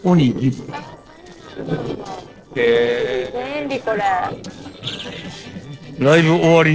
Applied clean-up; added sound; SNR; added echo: neural separator model SepFormer DNS4.